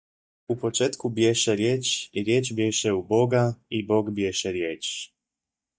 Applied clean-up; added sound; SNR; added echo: neural mask model DeepFilterNet 3.